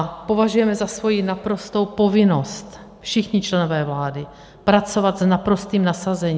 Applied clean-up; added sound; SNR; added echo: none; none; none; none.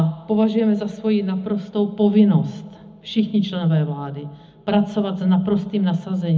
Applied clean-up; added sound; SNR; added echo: none; none; none; reverberation time 0.4 s.